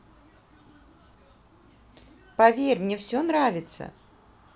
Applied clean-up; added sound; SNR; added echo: none; none; none; none.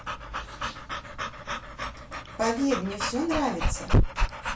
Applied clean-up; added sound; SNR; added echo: none; Dog / Breathing; -3 dB; reverberation time 0.2 s.